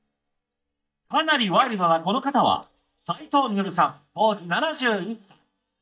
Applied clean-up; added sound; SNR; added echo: neural mask model DeepFilterNet 3.